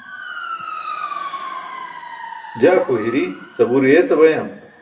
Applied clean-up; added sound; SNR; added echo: none; Motor vehicle (road) / Siren; 12 dB; reverberation time 0.5 s.